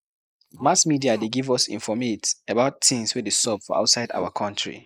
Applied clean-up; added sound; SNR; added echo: neural mask model Resemble Enhance denoiser.